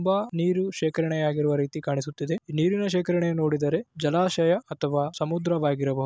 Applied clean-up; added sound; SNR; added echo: none; none; none; none.